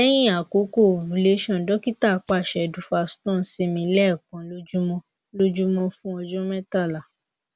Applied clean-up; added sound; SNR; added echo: none; Rattle (instrument); 20 dB; none.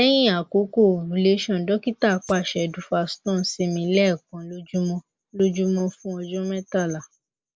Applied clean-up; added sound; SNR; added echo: neural mask model Resemble Enhance denoiser.